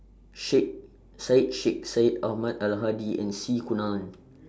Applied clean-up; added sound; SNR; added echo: none; none; none; none.